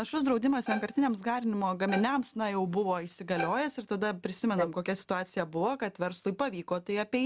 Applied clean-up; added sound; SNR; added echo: none; Bowed string instrument; 11 dB; none.